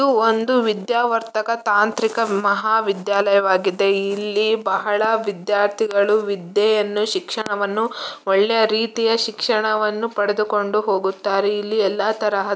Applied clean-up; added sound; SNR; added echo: none; none; none; none.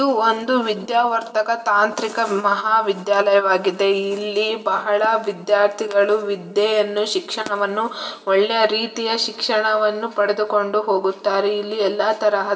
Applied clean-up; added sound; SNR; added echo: none; none; none; reverberation time 3.0 s.